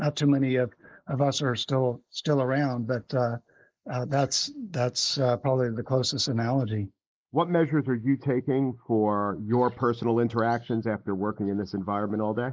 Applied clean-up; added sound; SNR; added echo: neural mask model Resemble Enhance denoiser.